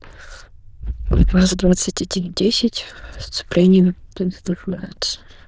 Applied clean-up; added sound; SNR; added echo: neural diffusion model UNIVERSE++.